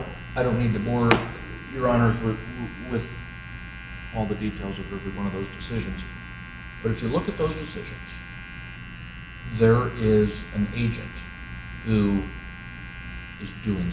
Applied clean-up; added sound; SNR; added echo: none; Domestic sounds, home sounds; 16 dB; none.